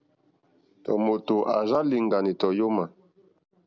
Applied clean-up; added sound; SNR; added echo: none; none; none; none.